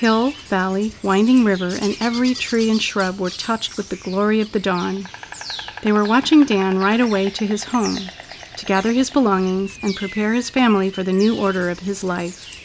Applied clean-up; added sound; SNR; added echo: none; Insect; 16 dB; none.